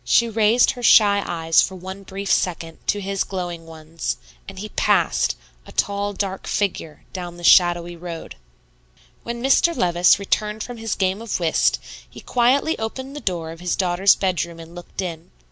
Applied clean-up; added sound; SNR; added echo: none; none; none; none.